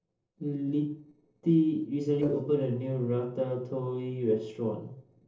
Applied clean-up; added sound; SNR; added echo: neural separator model SepFormer DNS4.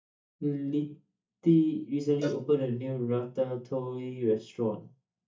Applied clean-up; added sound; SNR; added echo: neural mask model DeepFilterNet 3.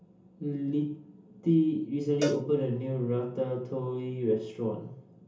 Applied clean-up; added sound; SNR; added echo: none; Cowbell; 10 dB; reverberation time 0.6 s.